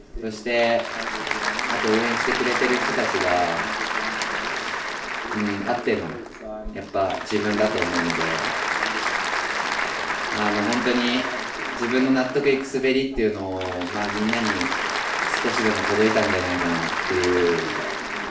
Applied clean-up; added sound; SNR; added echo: none; Applause / Crowd; 2 dB; reverberation time 0.4 s.